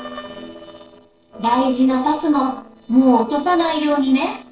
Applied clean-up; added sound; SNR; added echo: neural separator model SepFormer DNS4.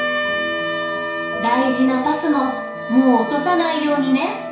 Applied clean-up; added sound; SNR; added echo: none; Wind instrument, woodwind instrument; 6 dB; reverberation time 0.6 s.